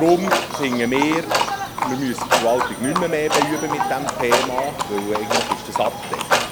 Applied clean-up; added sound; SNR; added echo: none; Clock + Livestock, farm animals, working animals; 0 dB; none.